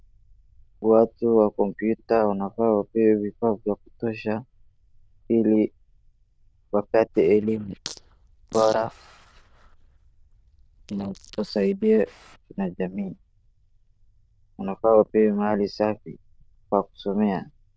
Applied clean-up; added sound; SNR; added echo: neural diffusion model UNIVERSE++.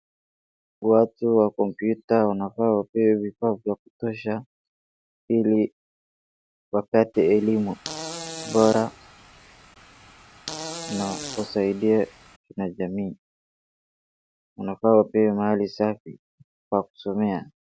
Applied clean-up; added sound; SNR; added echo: none; Fart; 13 dB; none.